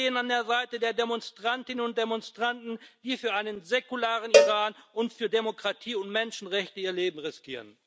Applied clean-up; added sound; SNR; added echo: none; Cowbell; -4 dB; none.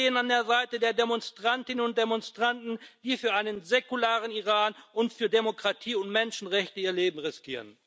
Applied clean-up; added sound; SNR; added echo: none; none; none; none.